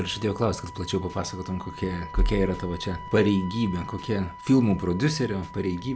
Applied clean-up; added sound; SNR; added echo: none; Wind instrument, woodwind instrument; 16 dB; none.